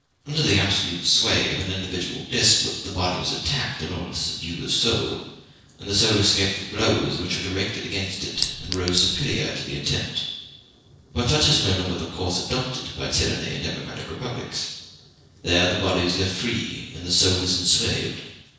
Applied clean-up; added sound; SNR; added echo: neural separator model SepFormer DNS4.